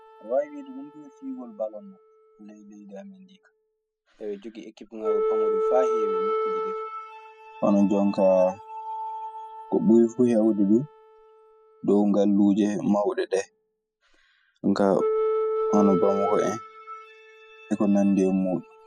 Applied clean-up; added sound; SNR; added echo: classical method spectral subtraction.